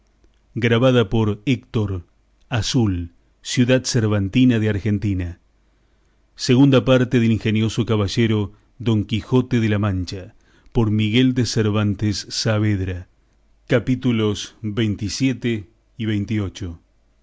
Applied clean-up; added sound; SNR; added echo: none; none; none; none.